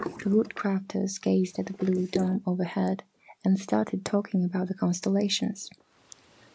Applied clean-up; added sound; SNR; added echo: neural mask model Resemble Enhance denoiser.